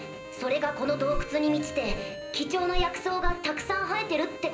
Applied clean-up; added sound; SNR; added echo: none; Walk, footsteps; 6 dB; reverberation time 0.5 s.